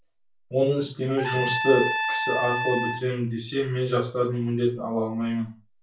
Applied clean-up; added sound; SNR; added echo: none; Trumpet; 2 dB; reverberation time 0.3 s.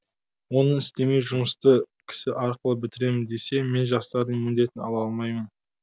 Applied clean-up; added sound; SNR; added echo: none; none; none; none.